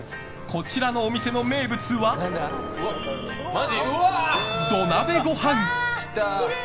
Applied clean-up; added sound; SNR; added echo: none; Motorcycle; 13 dB; none.